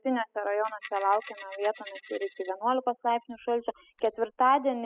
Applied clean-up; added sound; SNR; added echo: classical method spectral subtraction.